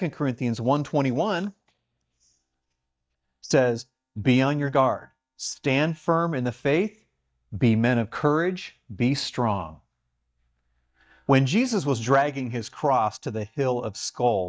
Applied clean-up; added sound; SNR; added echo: neural mask model DeepFilterNet 3.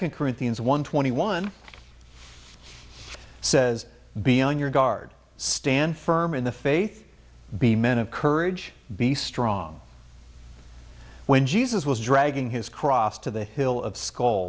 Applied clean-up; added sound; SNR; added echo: none; none; none; none.